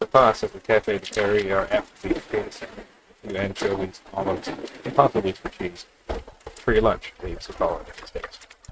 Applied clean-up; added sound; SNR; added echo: neural mask model RNNoise.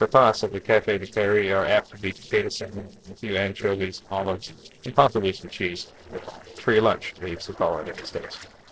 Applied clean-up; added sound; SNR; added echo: neural separator model SepFormer DNS4.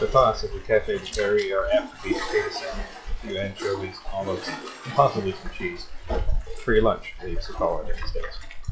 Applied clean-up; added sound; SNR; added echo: classical method log-MMSE.